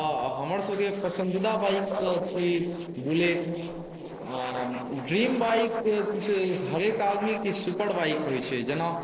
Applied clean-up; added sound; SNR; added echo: neural separator model SepFormer DNS4.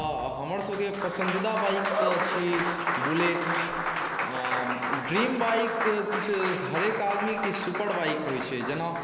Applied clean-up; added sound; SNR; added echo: none; Applause; 2 dB; none.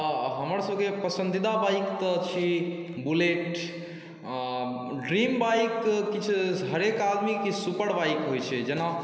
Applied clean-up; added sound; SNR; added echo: none; none; none; none.